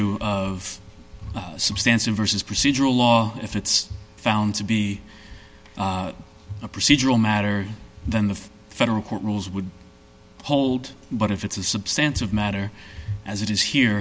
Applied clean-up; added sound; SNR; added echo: none; none; none; none.